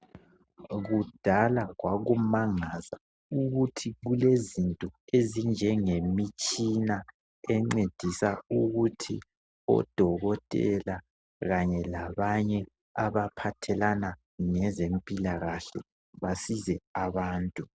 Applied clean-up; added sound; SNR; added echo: none; none; none; none.